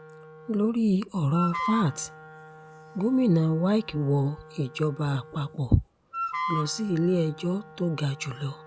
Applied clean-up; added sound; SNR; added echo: none; Wind instrument, woodwind instrument; 11 dB; none.